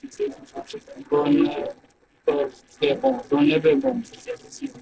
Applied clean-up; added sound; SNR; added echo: neural separator model SepFormer DNS4.